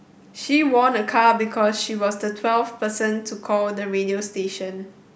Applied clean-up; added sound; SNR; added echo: none; none; none; none.